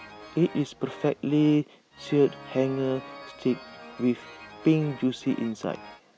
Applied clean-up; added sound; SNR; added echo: none; Organ; 18 dB; none.